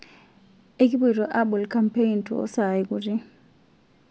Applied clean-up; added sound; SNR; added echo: none; none; none; none.